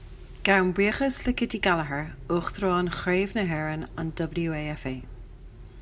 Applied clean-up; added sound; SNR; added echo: none; none; none; none.